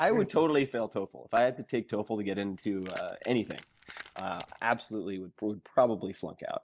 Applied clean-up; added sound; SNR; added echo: none; Keys jangling; 19 dB; none.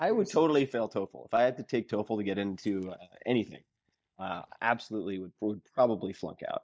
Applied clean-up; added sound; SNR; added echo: neural mask model DeepFilterNet 3.